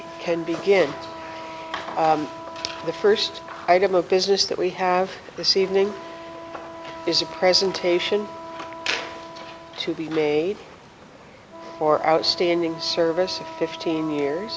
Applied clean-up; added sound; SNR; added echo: none; Wind instrument, woodwind instrument; 15 dB; none.